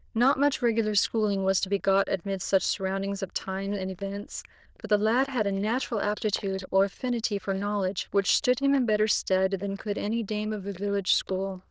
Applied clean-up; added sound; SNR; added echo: neural diffusion model UNIVERSE++.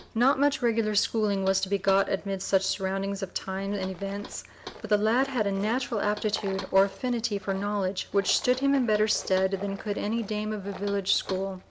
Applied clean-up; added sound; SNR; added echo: none; Knock + Tools; 18 dB; none.